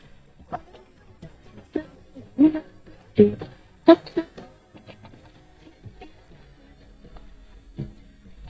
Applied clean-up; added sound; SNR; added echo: neural mask model DeepFilterNet 3.